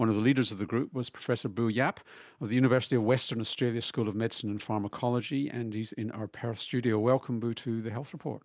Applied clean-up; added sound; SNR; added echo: none; none; none; none.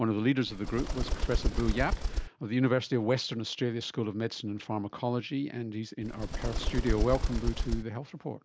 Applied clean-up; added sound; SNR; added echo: none; Bird; -1 dB; none.